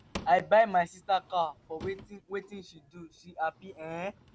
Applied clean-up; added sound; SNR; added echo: none; Drawer open or close / Wood; 19 dB; none.